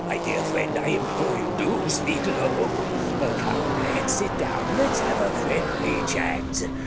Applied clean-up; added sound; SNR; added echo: none; Car passing by / Race car, auto racing; -2 dB; none.